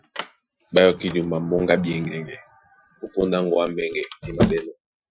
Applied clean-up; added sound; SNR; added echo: classical method Wiener filter.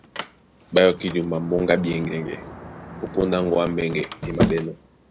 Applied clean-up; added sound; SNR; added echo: none; Sliding door; 7 dB; none.